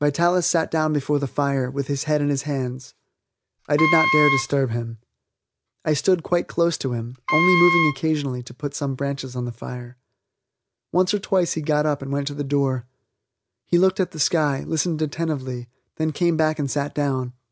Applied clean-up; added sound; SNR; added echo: none; Wind instrument, woodwind instrument; 0 dB; none.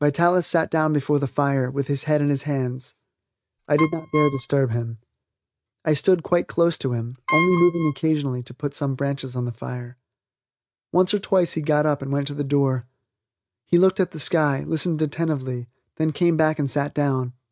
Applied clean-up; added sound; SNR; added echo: neural mask model RNNoise.